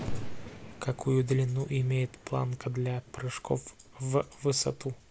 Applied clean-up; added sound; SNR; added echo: none; Thunder; 17 dB; none.